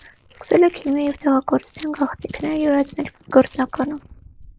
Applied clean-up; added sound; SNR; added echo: neural mask model Resemble Enhance denoiser.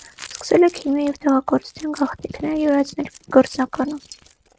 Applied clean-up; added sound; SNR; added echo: neural mask model RNNoise.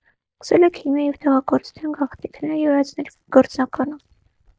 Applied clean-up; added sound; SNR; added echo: neural mask model DeepFilterNet 3.